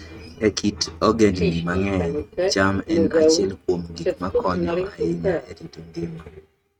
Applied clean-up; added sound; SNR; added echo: neural mask model RNNoise.